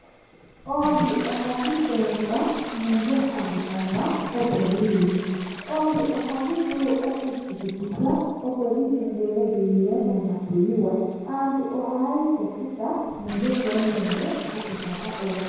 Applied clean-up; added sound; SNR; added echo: none; Toilet flush; 13 dB; reverberation time 1.2 s.